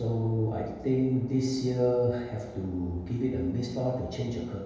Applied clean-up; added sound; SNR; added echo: none; none; none; reverberation time 1.2 s.